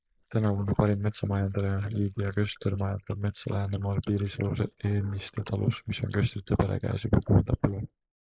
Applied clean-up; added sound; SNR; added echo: neural mask model Resemble Enhance denoiser.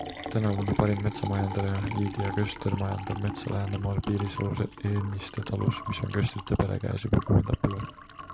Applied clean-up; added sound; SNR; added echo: none; Liquid; 11 dB; none.